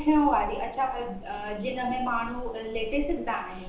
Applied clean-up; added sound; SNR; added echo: none; Train; 10 dB; reverberation time 0.6 s.